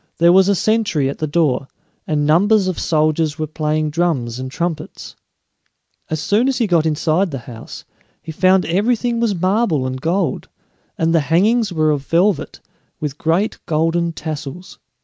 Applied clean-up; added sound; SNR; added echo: none; none; none; none.